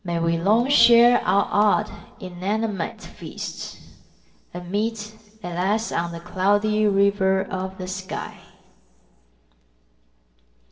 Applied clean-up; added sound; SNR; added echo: neural separator model SepFormer DNS4.